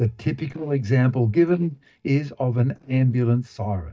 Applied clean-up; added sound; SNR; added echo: neural mask model DeepFilterNet 3.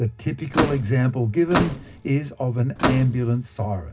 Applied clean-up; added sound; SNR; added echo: none; Slam / Microwave oven; 3 dB; reverberation time 0.4 s.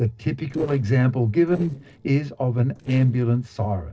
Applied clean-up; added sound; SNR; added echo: neural separator model SepFormer DNS4.